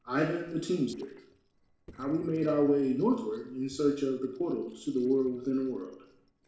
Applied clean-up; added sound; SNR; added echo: neural separator model SepFormer DNS4.